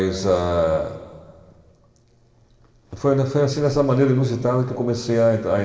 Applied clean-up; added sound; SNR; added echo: none; none; none; reverberation time 1.9 s.